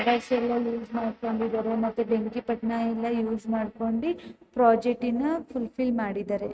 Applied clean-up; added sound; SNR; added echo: neural mask model RNNoise.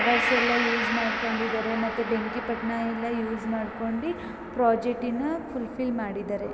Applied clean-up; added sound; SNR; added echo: none; Gong; 4 dB; none.